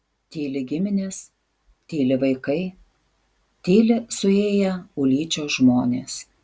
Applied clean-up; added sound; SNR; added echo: none; none; none; none.